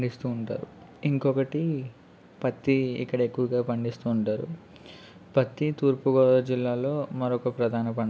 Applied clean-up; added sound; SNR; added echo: none; none; none; none.